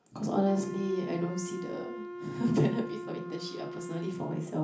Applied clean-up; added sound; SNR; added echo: none; Wind instrument, woodwind instrument; 9 dB; reverberation time 0.4 s.